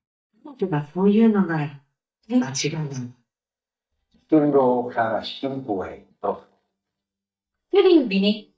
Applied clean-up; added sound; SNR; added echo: neural mask model DeepFilterNet 3.